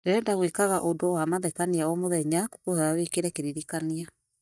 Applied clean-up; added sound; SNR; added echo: neural mask model DeepFilterNet 3.